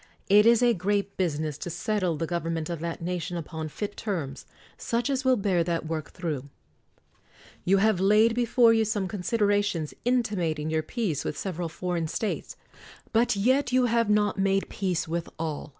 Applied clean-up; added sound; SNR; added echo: none; none; none; none.